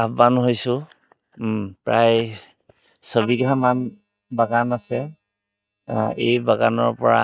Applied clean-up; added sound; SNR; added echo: neural mask model DeepFilterNet 3.